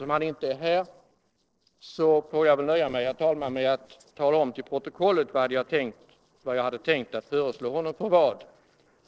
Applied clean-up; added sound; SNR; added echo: neural separator model SepFormer DNS4.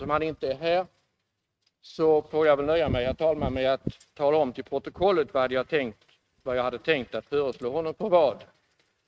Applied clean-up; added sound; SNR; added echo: neural mask model RNNoise.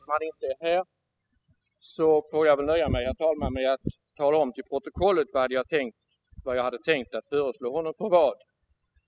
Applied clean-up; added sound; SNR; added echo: classical method spectral subtraction.